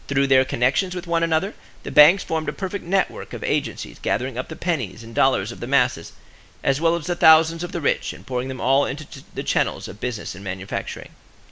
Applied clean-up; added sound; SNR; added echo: none; none; none; none.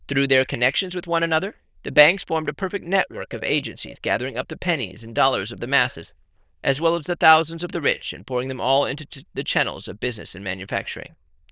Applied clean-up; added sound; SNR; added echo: neural diffusion model UNIVERSE++.